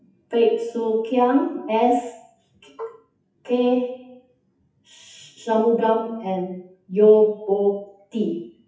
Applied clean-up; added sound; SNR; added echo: classical method WPE with log-MMSE.